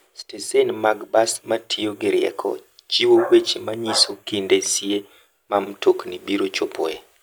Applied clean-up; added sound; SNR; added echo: none; none; none; none.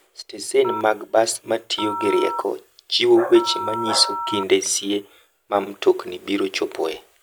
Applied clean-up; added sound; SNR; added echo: none; Telephone; 8 dB; none.